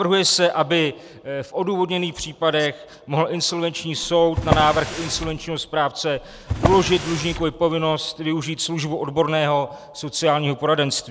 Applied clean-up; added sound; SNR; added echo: none; Drawer open or close; 5 dB; none.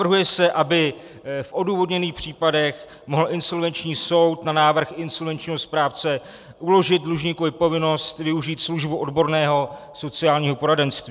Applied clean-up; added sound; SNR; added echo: none; none; none; none.